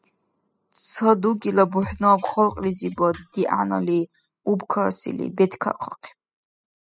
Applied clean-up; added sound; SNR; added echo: classical method spectral subtraction.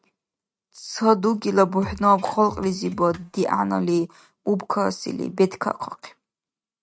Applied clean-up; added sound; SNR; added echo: neural mask model RNNoise.